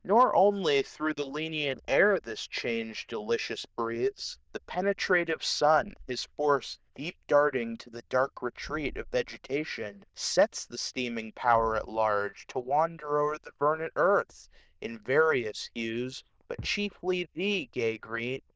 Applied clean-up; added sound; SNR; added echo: neural diffusion model UNIVERSE++.